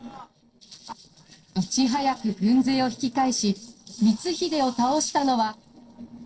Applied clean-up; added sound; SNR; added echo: neural separator model SepFormer DNS4.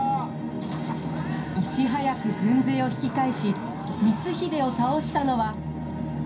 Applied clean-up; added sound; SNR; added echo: none; Bowed string instrument; 18 dB; reverberation time 0.3 s.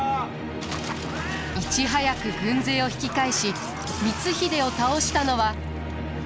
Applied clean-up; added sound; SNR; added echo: none; none; none; none.